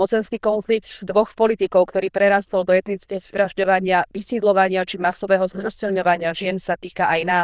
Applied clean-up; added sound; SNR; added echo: neural diffusion model UNIVERSE++.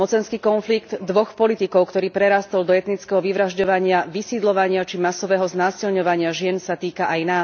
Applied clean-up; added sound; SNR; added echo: none; none; none; none.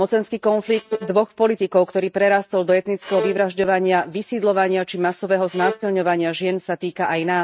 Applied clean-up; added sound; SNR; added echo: neural mask model RNNoise.